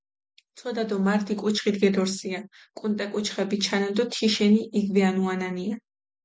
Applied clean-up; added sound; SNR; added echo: none; none; none; none.